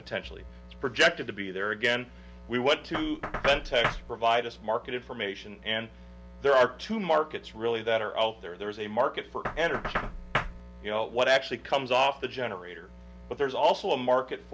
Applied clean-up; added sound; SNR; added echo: none; Knock; 12 dB; none.